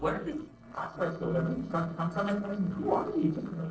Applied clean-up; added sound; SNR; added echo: neural separator model SepFormer DNS4.